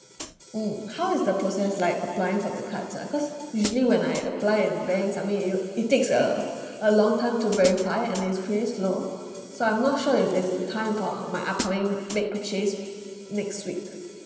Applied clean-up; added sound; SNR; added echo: none; Hi-hat; 17 dB; reverberation time 2.5 s.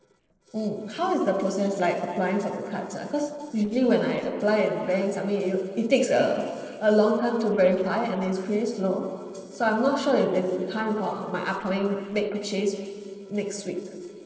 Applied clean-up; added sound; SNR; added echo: neural separator model SepFormer DNS4.